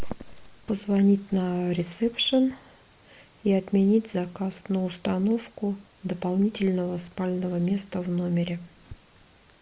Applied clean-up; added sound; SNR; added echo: none; none; none; none.